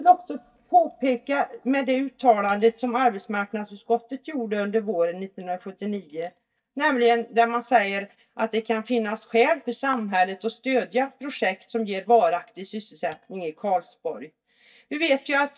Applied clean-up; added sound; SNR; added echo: neural mask model DeepFilterNet 3.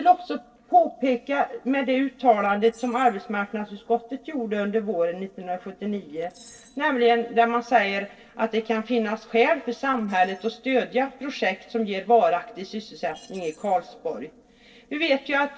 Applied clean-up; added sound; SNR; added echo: neural separator model SepFormer DNS4.